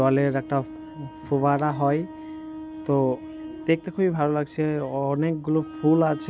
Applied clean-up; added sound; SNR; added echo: none; none; none; none.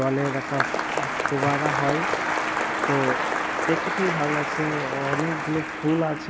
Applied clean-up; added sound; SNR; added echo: none; Applause; -1 dB; none.